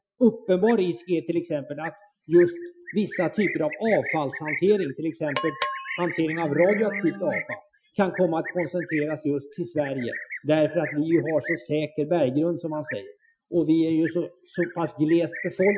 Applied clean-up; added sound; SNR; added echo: classical method Wiener filter.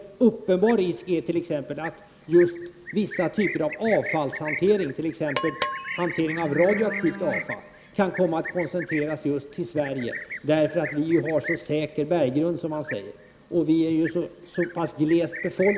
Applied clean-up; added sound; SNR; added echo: none; Livestock, farm animals, working animals + Percussion; 11 dB; none.